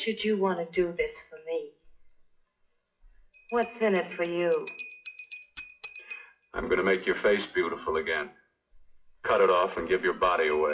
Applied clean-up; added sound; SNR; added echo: classical method WPE with log-MMSE.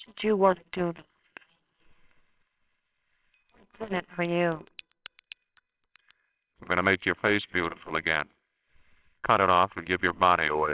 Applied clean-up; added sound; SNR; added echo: neural separator model SepFormer WHAMR!.